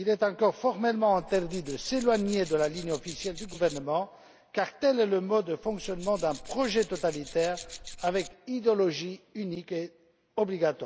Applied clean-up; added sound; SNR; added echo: none; Tools; 15 dB; none.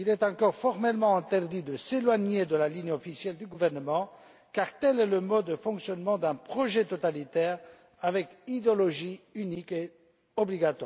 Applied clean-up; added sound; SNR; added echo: none; none; none; none.